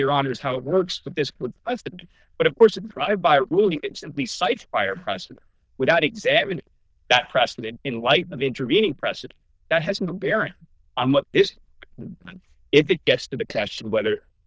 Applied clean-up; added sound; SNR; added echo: neural diffusion model UNIVERSE++.